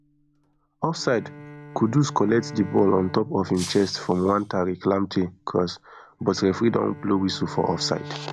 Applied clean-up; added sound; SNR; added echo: none; Bowed string instrument + Shatter; 16 dB; none.